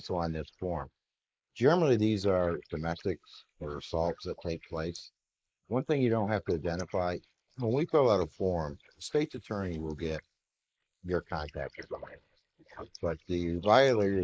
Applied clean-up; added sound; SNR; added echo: neural mask model Resemble Enhance denoiser.